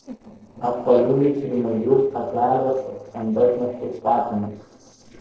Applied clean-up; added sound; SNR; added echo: neural separator model SepFormer DNS4.